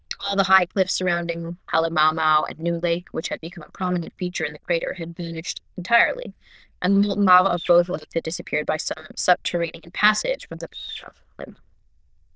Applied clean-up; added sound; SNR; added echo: neural diffusion model UNIVERSE++.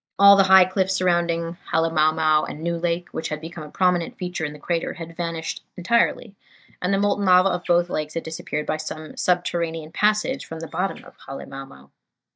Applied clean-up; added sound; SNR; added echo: neural mask model DeepFilterNet 3.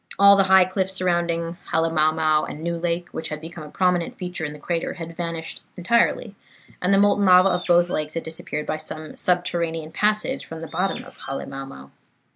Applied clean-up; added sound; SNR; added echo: none; Bird; 19 dB; none.